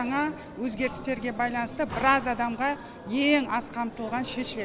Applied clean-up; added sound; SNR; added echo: none; none; none; none.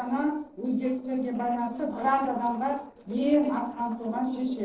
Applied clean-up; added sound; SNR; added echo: neural separator model SepFormer DNS4.